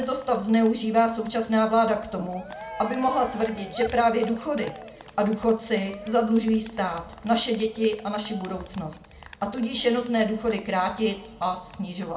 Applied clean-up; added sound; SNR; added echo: none; Cheering; 19 dB; reverberation time 0.3 s.